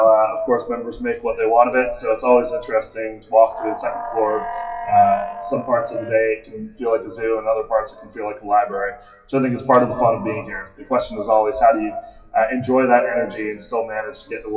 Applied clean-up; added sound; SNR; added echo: classical method WPE with log-MMSE.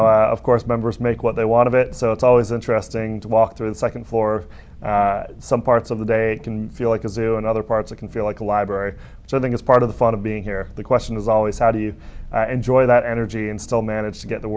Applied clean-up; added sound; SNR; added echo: none; none; none; none.